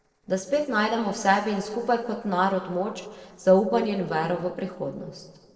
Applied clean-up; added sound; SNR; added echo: neural separator model SepFormer DNS4.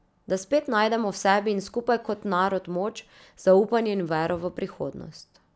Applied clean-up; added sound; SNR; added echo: none; none; none; none.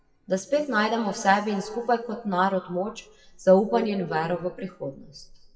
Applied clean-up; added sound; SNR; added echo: classical method WPE with log-MMSE.